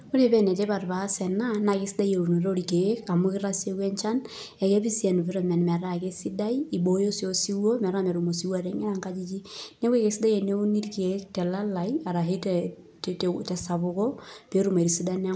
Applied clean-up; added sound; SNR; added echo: none; none; none; none.